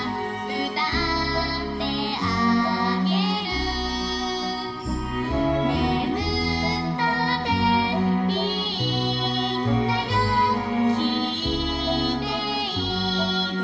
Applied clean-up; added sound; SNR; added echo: none; none; none; reverberation time 0.4 s.